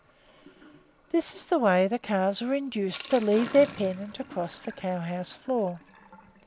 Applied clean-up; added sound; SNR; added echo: none; Sink (filling or washing); 18 dB; none.